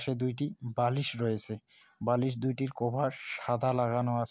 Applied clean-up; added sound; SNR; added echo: none; none; none; none.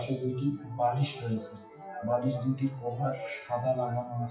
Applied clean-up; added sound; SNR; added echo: classical method WPE with log-MMSE.